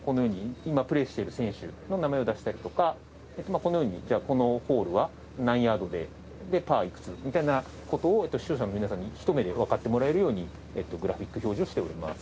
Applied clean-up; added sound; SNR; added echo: none; none; none; none.